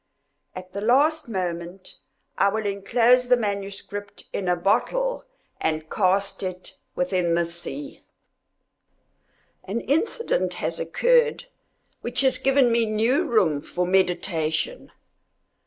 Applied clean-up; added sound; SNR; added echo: none; none; none; none.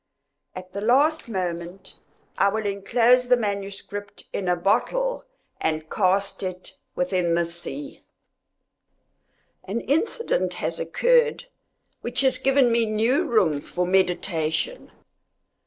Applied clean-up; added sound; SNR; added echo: neural separator model SepFormer DNS4.